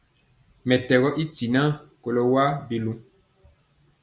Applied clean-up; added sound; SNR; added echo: none; none; none; none.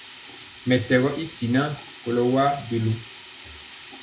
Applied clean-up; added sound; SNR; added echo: none; Sink (filling or washing); 13 dB; reverberation time 0.2 s.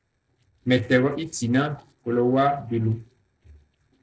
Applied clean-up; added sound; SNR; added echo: neural separator model SepFormer DNS4.